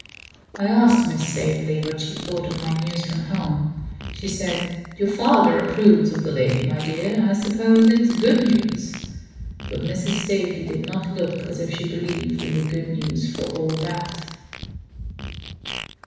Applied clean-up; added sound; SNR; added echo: none; Fart; 15 dB; reverberation time 1.1 s.